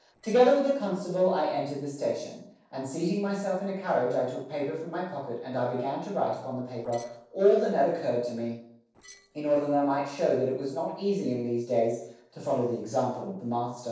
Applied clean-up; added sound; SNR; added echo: neural separator model SepFormer DNS4.